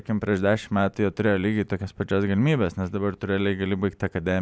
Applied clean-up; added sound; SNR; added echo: none; none; none; none.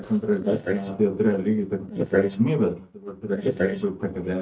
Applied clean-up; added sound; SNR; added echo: neural mask model DeepFilterNet 3.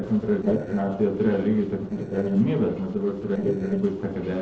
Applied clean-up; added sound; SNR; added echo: neural separator model SepFormer DNS4.